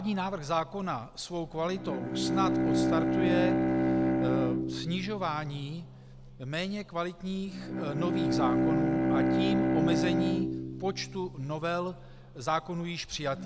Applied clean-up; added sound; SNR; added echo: none; Bowed string instrument; -4 dB; none.